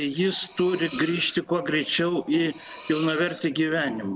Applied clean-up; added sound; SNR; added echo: none; Cutlery, silverware; 18 dB; none.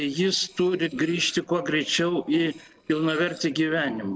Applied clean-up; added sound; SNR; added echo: neural separator model SepFormer DNS4.